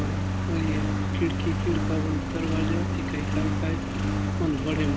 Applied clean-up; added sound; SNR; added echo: none; Engine; -5 dB; none.